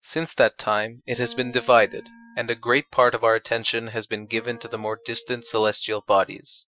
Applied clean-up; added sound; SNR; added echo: classical method Wiener filter.